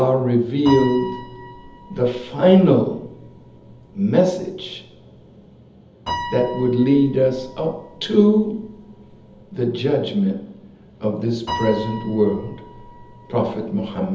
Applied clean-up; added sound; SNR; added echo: none; Piano; 15 dB; reverberation time 0.7 s.